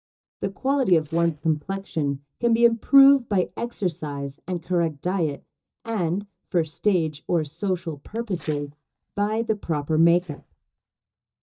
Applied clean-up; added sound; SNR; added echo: neural mask model DeepFilterNet 3.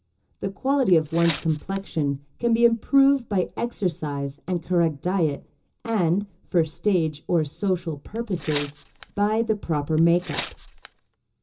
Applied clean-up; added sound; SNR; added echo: none; Tearing; 14 dB; reverberation time 0.2 s.